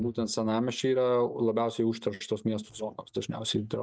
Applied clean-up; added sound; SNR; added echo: neural mask model DeepFilterNet 3.